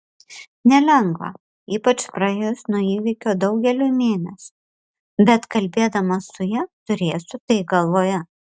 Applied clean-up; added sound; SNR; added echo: none; none; none; none.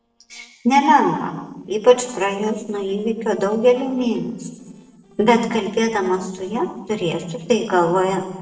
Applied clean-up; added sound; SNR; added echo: neural separator model SepFormer DNS4.